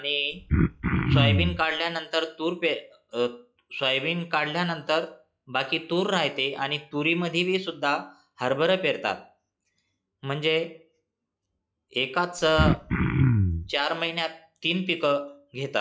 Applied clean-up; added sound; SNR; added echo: classical method log-MMSE.